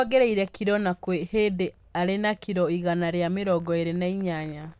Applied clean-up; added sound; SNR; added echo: none; none; none; none.